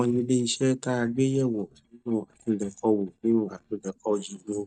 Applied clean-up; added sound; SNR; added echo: neural mask model DeepFilterNet 3.